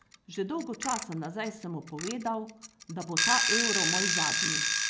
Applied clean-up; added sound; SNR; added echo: none; Alarm / Clock; -4 dB; none.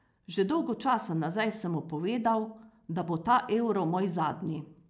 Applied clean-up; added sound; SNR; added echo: none; none; none; none.